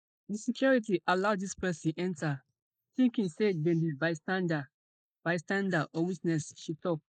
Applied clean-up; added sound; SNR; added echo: neural mask model Resemble Enhance denoiser.